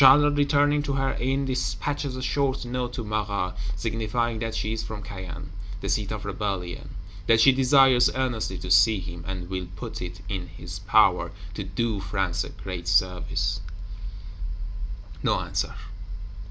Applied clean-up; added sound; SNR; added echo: none; none; none; none.